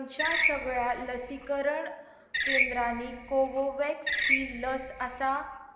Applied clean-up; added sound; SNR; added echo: none; Screech; 0 dB; none.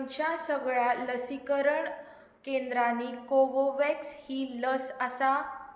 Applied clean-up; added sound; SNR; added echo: none; none; none; none.